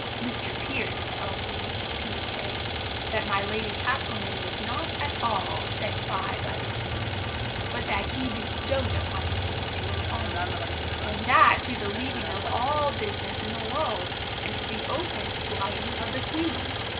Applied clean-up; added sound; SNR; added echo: none; Idling; -2 dB; reverberation time 0.6 s.